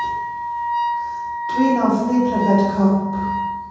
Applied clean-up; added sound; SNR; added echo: none; Wind instrument, woodwind instrument; 3 dB; reverberation time 1.3 s.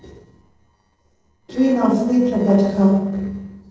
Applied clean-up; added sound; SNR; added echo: neural separator model SepFormer DNS4.